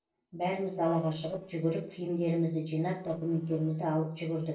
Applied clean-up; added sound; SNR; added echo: neural separator model SepFormer DNS4.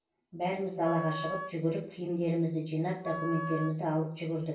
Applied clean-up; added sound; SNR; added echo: none; Wind instrument, woodwind instrument; 9 dB; reverberation time 0.3 s.